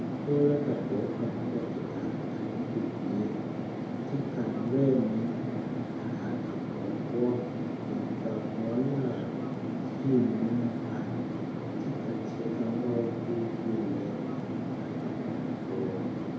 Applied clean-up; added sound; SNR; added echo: none; Fixed-wing aircraft, airplane; 0 dB; reverberation time 2.3 s.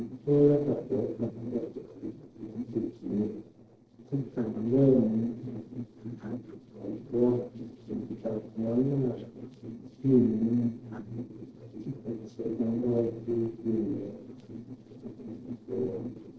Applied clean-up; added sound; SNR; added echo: neural separator model SepFormer DNS4.